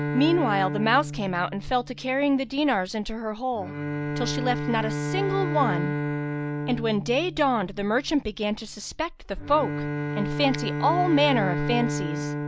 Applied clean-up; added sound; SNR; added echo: none; Bowed string instrument; 4 dB; none.